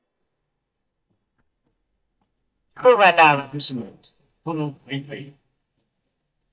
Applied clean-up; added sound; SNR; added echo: neural mask model DeepFilterNet 3.